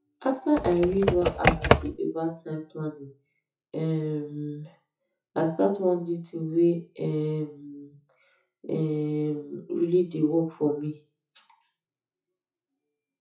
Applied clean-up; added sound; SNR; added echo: classical method WPE with log-MMSE.